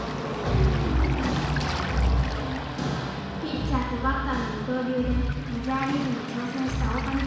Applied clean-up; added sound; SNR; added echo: none; Waves, surf; 14 dB; reverberation time 1.1 s.